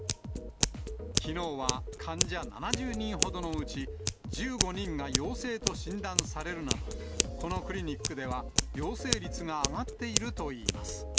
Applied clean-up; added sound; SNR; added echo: none; Scissors; 0 dB; none.